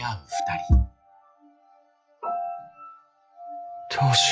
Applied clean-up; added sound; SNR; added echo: classical method log-MMSE.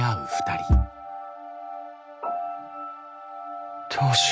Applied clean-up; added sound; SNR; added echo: none; Bass drum / Thump, thud; 3 dB; none.